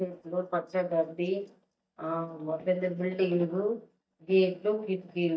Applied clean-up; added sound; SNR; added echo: neural mask model DeepFilterNet 3.